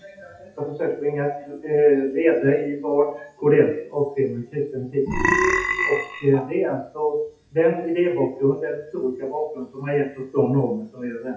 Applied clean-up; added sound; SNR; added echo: classical method WPE with log-MMSE.